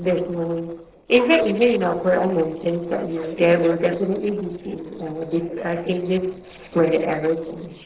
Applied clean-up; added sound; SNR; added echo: neural separator model SepFormer DNS4.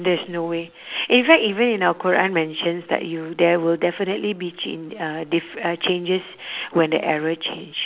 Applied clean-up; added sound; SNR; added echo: none; none; none; none.